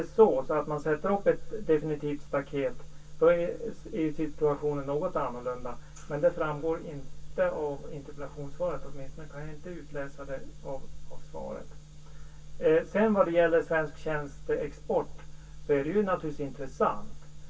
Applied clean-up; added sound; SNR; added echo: none; none; none; reverberation time 0.1 s.